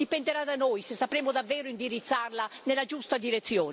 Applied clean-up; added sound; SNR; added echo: none; none; none; none.